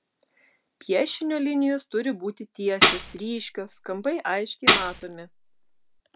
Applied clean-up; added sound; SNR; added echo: none; Tambourine; -3 dB; none.